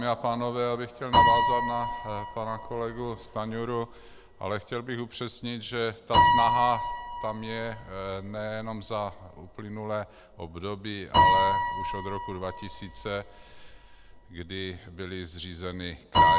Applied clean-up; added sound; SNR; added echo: none; Piano; -4 dB; none.